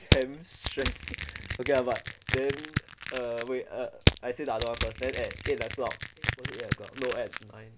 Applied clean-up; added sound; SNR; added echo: none; Crushing; -2 dB; none.